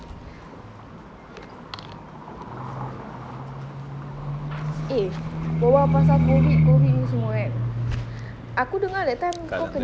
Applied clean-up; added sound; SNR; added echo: none; Livestock, farm animals, working animals; -4 dB; none.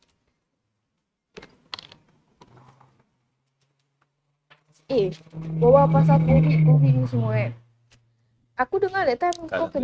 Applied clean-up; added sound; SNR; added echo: neural mask model RNNoise.